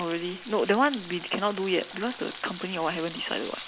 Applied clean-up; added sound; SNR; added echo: none; Frying (food); 14 dB; none.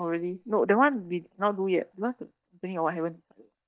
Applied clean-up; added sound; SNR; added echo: neural mask model DeepFilterNet 3.